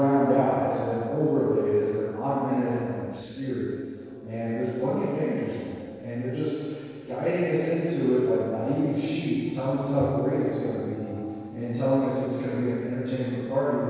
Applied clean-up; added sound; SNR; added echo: neural separator model SepFormer DNS4.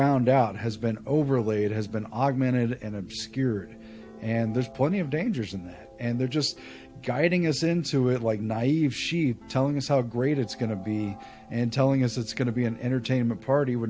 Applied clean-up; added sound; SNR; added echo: none; none; none; none.